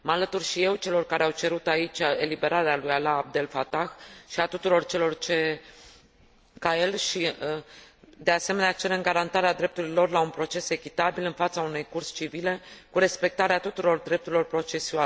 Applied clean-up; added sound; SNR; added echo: none; none; none; none.